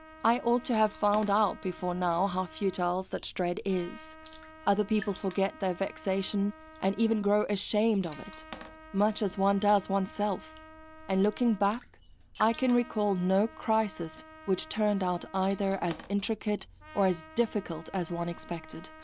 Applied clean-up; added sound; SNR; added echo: none; Trumpet + Water / Splash, splatter; 19 dB; none.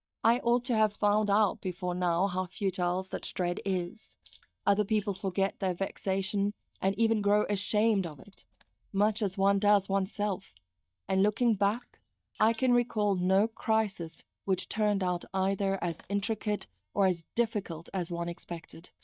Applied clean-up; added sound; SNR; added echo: neural mask model DeepFilterNet 3.